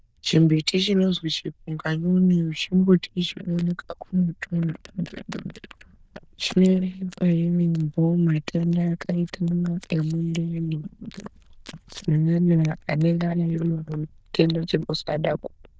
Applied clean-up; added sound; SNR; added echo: neural diffusion model UNIVERSE++.